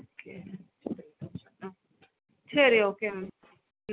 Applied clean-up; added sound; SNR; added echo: none; none; none; none.